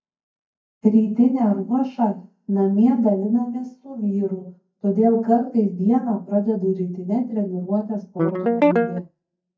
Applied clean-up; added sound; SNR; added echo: neural mask model DeepFilterNet 3.